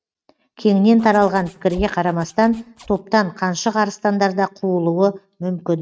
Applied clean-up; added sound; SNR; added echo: neural mask model RNNoise.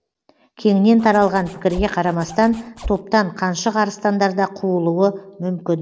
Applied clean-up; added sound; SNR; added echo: none; Zipper (clothing); 14 dB; none.